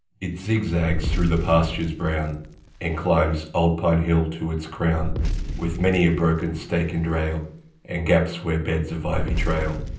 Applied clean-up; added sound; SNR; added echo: none; Fire; 7 dB; reverberation time 0.6 s.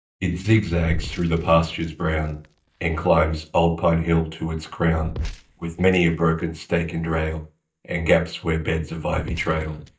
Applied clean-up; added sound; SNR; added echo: neural mask model DeepFilterNet 3.